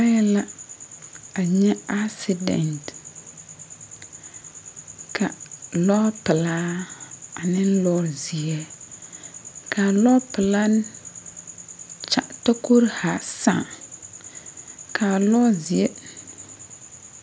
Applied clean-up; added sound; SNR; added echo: none; none; none; none.